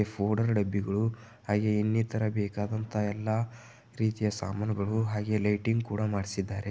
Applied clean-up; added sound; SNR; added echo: none; none; none; none.